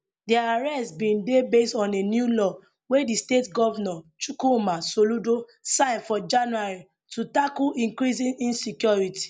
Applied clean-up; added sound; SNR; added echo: none; none; none; none.